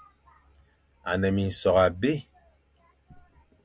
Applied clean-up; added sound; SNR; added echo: none; none; none; none.